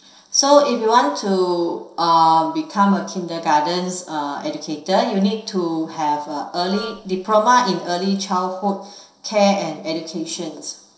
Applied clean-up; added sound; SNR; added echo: neural separator model SepFormer DNS4.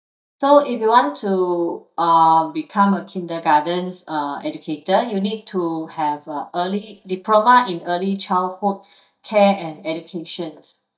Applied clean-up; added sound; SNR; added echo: neural mask model DeepFilterNet 3.